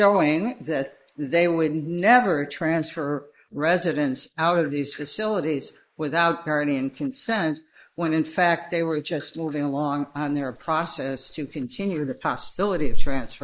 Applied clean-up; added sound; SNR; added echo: neural mask model Resemble Enhance denoiser.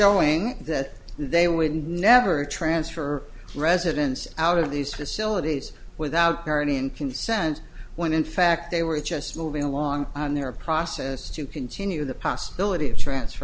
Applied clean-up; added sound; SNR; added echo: none; none; none; none.